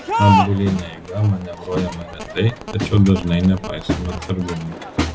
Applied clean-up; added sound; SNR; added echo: none; Crowd; 5 dB; none.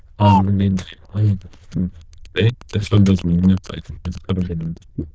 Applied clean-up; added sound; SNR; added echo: neural diffusion model UNIVERSE++.